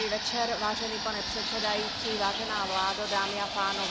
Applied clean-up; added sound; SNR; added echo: none; Fixed-wing aircraft, airplane; 1 dB; none.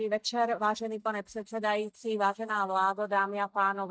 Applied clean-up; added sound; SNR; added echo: neural mask model DeepFilterNet 3.